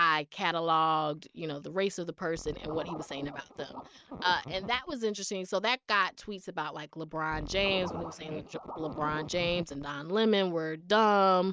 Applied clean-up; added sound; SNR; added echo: neural mask model RNNoise.